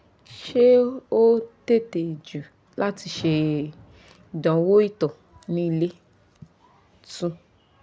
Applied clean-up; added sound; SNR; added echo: none; none; none; none.